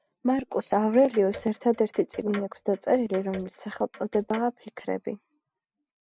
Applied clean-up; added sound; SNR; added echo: none; Clock; 19 dB; none.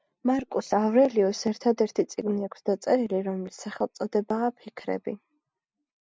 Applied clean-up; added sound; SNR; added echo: none; none; none; none.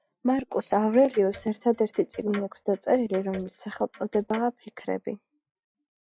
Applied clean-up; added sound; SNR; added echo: classical method log-MMSE.